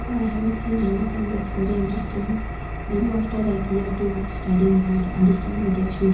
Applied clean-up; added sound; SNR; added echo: none; Engine; 7 dB; reverberation time 0.5 s.